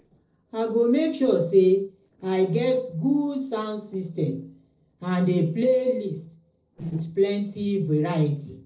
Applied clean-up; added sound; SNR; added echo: neural separator model SepFormer DNS4.